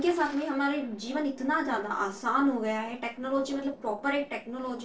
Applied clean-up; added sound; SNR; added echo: neural separator model SepFormer DNS4.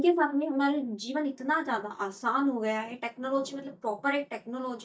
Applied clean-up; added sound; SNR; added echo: neural mask model DeepFilterNet 3.